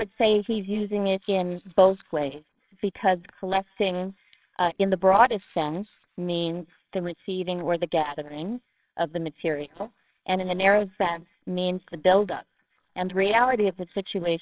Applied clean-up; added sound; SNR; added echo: neural separator model SepFormer WHAMR!.